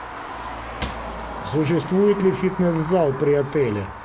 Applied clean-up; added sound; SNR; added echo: none; Traffic noise, roadway noise + Cupboard open or close / Drawer open or close; 10 dB; none.